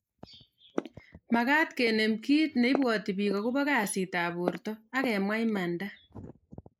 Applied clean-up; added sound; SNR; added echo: neural mask model Resemble Enhance denoiser.